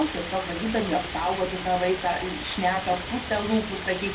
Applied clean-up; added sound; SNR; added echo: none; Stream; 7 dB; reverberation time 0.3 s.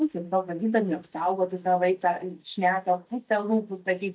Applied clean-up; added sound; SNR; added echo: neural mask model DeepFilterNet 3.